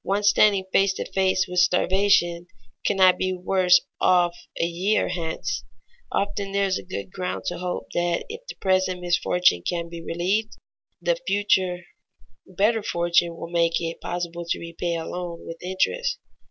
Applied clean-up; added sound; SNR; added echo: none; none; none; none.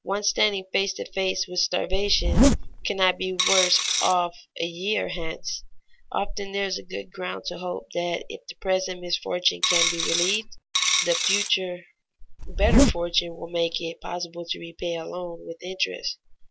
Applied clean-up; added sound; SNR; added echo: none; Zipper (clothing) + Coin (dropping); -4 dB; none.